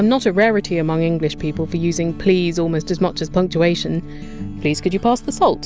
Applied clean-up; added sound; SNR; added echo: none; none; none; none.